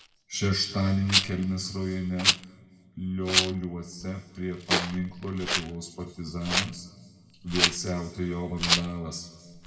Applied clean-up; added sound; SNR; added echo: none; Rattle; 0 dB; reverberation time 1.6 s.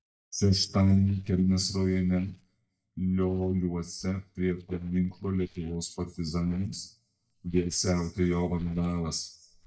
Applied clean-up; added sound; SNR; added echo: neural mask model DeepFilterNet 3.